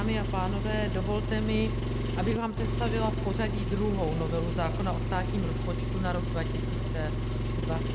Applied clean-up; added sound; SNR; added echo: none; Engine; -3 dB; none.